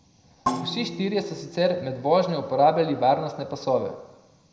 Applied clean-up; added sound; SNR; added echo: none; Percussion; 11 dB; reverberation time 0.8 s.